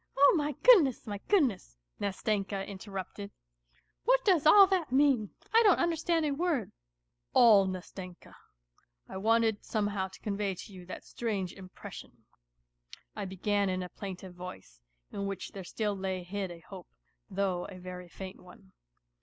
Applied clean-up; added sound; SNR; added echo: none; none; none; none.